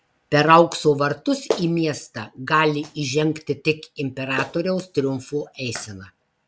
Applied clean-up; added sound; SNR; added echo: none; Clapping; 15 dB; none.